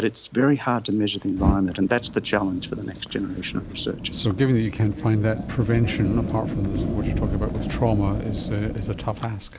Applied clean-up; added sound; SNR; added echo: none; Fire; 5 dB; none.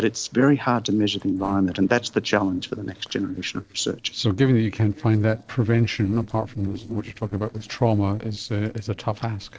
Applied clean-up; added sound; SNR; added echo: neural separator model SepFormer DNS4.